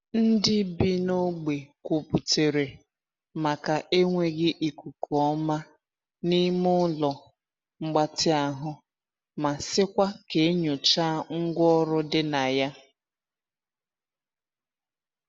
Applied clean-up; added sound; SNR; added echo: none; none; none; none.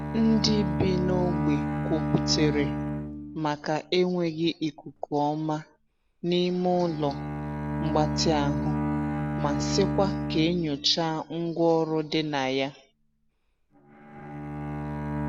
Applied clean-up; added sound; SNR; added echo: none; Bowed string instrument; 3 dB; none.